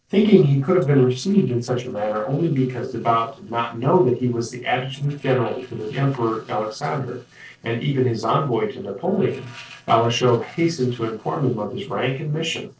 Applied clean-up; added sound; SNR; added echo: neural separator model SepFormer DNS4.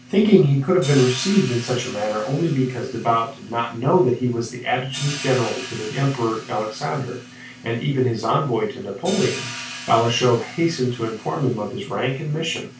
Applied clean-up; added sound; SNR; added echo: none; Hi-hat; 16 dB; reverberation time 0.2 s.